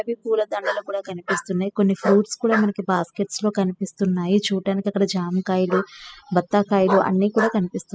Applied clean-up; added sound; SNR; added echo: classical method spectral subtraction.